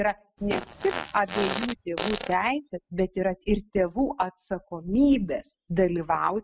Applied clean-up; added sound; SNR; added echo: classical method spectral subtraction.